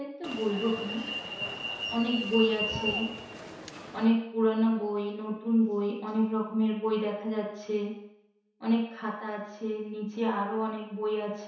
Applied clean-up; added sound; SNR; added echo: none; Alarm; 6 dB; reverberation time 0.7 s.